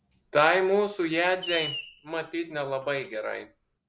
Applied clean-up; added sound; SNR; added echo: none; Screech; 14 dB; none.